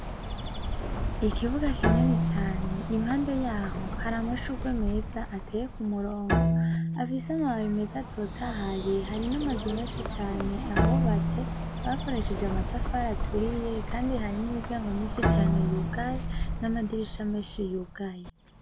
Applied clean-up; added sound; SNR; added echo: none; Bird + Bowed string instrument; -2 dB; none.